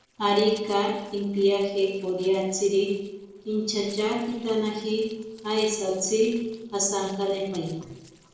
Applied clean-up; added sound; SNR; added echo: neural separator model SepFormer DNS4.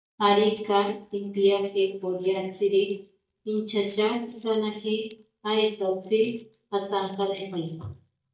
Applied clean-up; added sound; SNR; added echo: neural mask model DeepFilterNet 3.